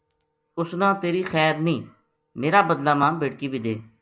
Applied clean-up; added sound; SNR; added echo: none; none; none; none.